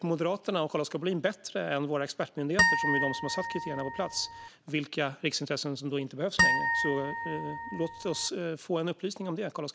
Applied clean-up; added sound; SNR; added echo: none; Harp; -3 dB; none.